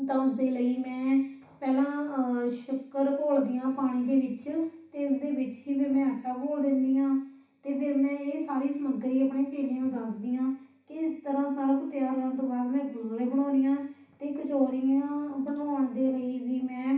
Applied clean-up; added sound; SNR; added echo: none; none; none; reverberation time 0.7 s.